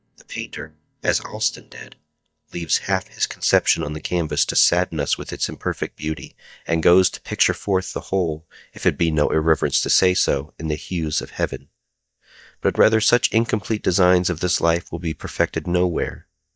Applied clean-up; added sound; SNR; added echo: neural mask model DeepFilterNet 3.